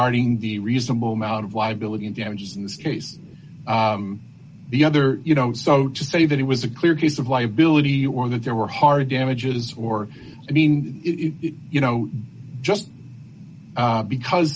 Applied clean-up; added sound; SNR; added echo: none; none; none; none.